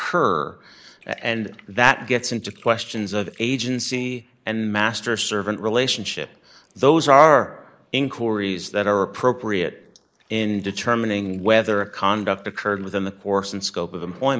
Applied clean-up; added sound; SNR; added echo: neural mask model Resemble Enhance denoiser.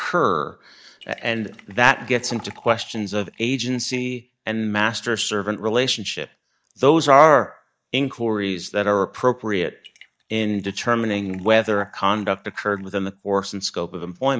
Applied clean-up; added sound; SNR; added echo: neural mask model DeepFilterNet 3.